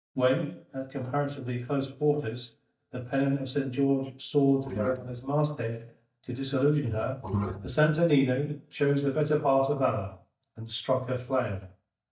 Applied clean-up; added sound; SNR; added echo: neural mask model DeepFilterNet 3.